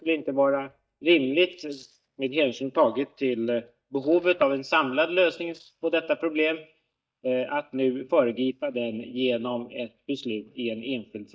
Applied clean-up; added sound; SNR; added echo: neural mask model DeepFilterNet 3.